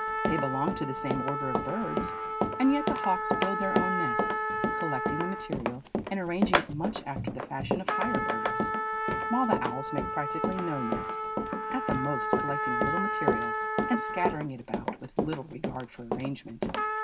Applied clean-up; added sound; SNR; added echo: none; Trumpet + Run; -3 dB; none.